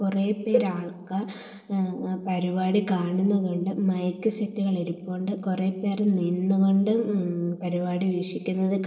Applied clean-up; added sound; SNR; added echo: neural separator model SepFormer DNS4.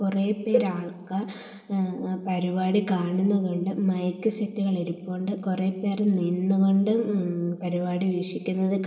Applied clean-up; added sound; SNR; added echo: none; Cowbell; 7 dB; reverberation time 2.9 s.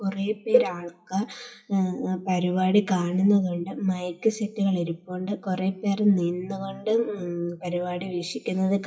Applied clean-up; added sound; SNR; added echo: classical method WPE with log-MMSE.